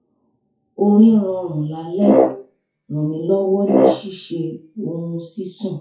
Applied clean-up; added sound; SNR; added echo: classical method WPE with log-MMSE.